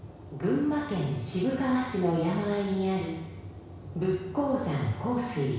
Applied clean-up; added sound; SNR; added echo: none; none; none; reverberation time 1.1 s.